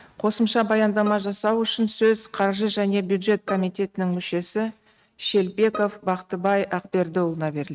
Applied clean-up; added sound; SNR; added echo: neural mask model RNNoise.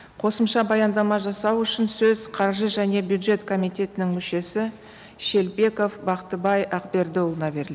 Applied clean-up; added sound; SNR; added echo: none; none; none; none.